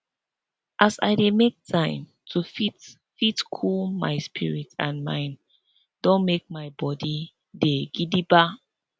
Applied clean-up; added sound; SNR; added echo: none; none; none; none.